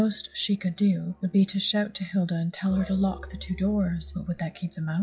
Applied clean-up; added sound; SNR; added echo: classical method log-MMSE.